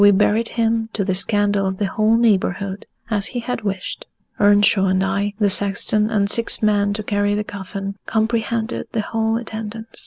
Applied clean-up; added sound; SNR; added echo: none; none; none; none.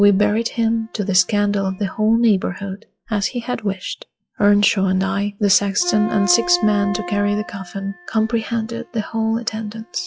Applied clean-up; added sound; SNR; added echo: classical method log-MMSE.